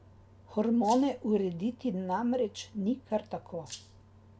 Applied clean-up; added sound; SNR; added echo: none; Rattle (instrument); 19 dB; none.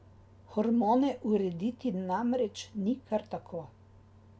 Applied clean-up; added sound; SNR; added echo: none; none; none; none.